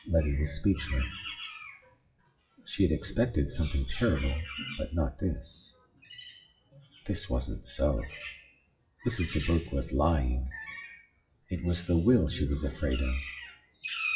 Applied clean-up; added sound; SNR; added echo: classical method WPE with log-MMSE.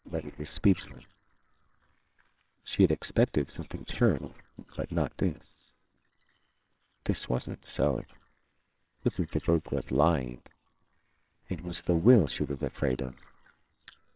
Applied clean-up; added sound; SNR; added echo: neural separator model SepFormer WHAMR!.